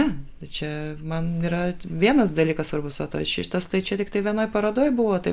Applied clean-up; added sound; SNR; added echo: none; none; none; none.